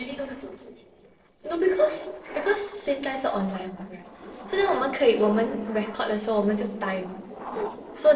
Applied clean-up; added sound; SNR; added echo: neural separator model SepFormer DNS4.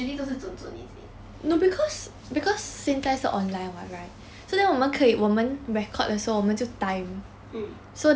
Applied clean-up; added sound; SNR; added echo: none; none; none; none.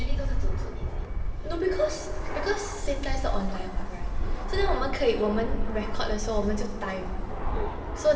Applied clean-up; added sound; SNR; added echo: none; Fixed-wing aircraft, airplane; -3 dB; reverberation time 2.5 s.